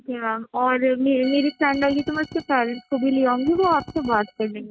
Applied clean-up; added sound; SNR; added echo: neural mask model RNNoise.